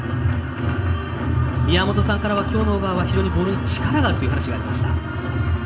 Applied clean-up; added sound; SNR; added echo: none; none; none; reverberation time 1.4 s.